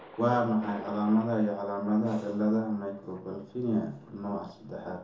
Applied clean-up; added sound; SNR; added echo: none; Thunder; 20 dB; reverberation time 0.6 s.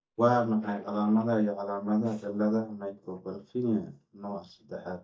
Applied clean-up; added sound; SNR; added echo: neural mask model DeepFilterNet 3.